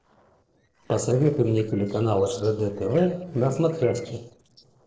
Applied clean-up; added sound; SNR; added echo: neural separator model SepFormer DNS4.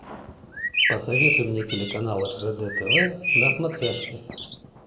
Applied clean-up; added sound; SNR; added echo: none; Bird; -3 dB; reverberation time 1.3 s.